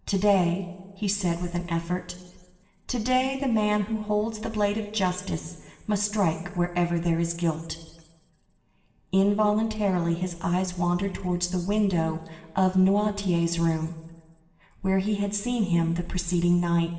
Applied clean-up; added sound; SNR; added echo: none; none; none; reverberation time 1.1 s.